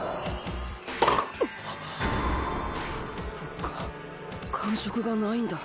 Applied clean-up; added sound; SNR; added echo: none; none; none; none.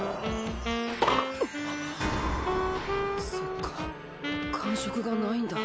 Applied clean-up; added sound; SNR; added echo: none; Wind instrument, woodwind instrument; 2 dB; none.